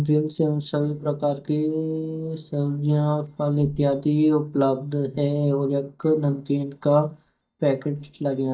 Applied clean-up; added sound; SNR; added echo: neural mask model DeepFilterNet 3.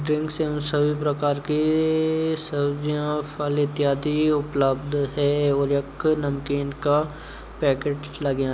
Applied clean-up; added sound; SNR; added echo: none; none; none; none.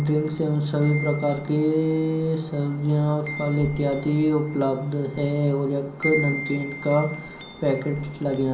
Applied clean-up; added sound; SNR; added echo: none; Wind chime; 14 dB; reverberation time 0.6 s.